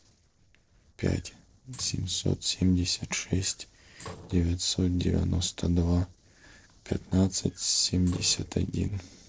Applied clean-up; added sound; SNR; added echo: neural separator model SepFormer DNS4.